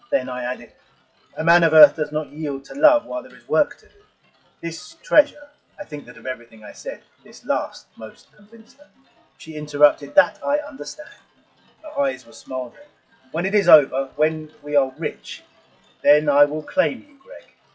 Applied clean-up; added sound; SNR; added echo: classical method WPE with log-MMSE.